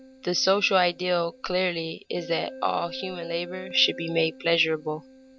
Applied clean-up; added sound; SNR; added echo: none; Keyboard (musical); 17 dB; none.